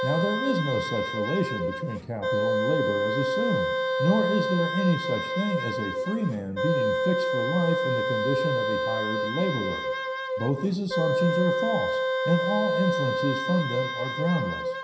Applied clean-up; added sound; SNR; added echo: none; Wind instrument, woodwind instrument; -1 dB; reverberation time 0.9 s.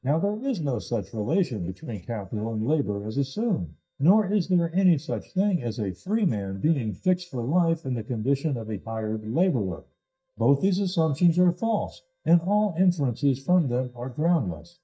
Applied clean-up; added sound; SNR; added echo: neural mask model DeepFilterNet 3.